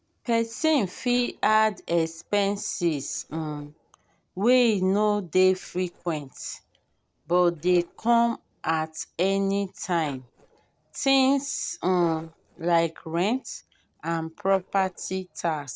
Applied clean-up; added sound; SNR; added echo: neural separator model SepFormer DNS4.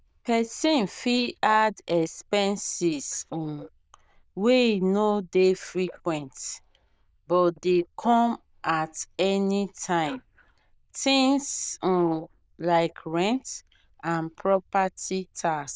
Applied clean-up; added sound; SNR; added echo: neural diffusion model UNIVERSE++.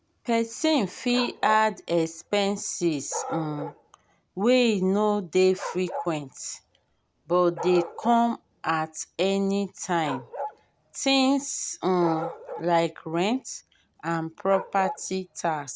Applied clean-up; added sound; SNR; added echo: none; Bark; 14 dB; none.